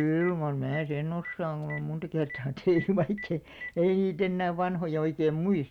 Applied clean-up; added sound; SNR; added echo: none; Telephone; 18 dB; none.